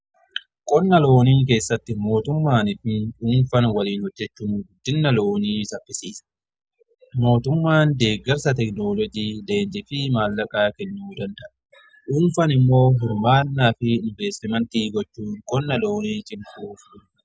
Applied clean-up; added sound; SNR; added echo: none; none; none; none.